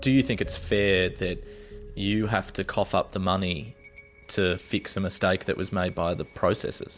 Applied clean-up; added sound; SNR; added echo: none; none; none; none.